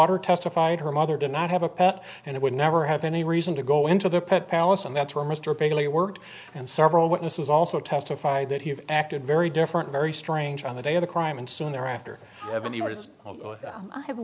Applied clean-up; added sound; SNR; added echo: none; none; none; none.